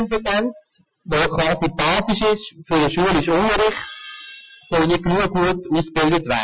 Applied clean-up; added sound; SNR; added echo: classical method Wiener filter.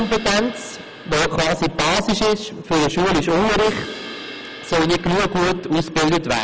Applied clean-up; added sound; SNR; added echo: none; Crash cymbal; 17 dB; none.